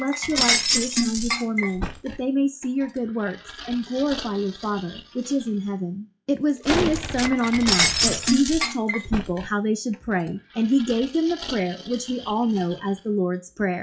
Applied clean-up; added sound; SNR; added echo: classical method WPE with log-MMSE.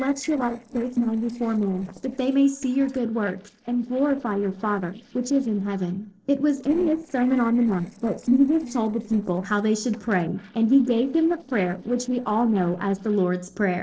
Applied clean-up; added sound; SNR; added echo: neural separator model SepFormer DNS4.